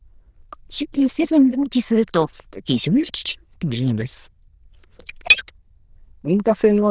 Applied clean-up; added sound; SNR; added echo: neural diffusion model UNIVERSE++.